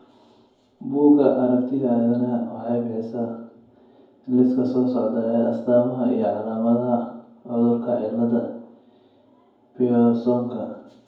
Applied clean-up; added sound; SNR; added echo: none; none; none; reverberation time 0.9 s.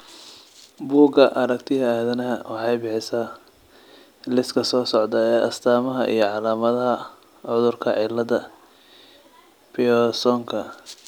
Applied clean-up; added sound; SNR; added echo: none; none; none; none.